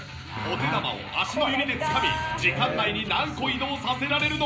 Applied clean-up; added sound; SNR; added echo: none; Fireworks; 19 dB; reverberation time 0.5 s.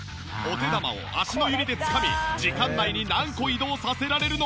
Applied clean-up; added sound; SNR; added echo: none; none; none; none.